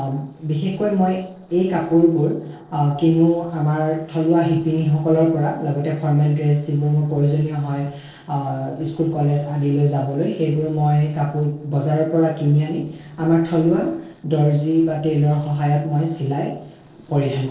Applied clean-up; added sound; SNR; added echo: neural separator model SepFormer DNS4.